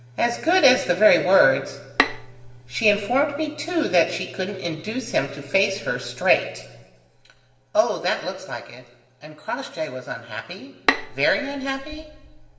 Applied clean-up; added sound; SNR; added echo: none; Bowed string instrument; 4 dB; reverberation time 1.1 s.